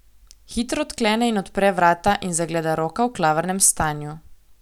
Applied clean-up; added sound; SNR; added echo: none; none; none; none.